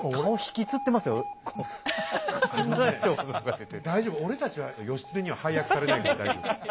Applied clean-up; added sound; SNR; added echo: none; Alarm; 14 dB; none.